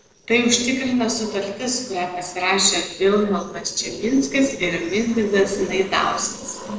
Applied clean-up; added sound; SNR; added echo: neural separator model SepFormer DNS4.